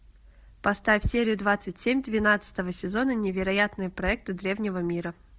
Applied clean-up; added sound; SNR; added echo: none; none; none; none.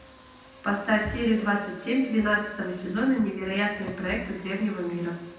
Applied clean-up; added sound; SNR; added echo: none; Car; 19 dB; reverberation time 0.9 s.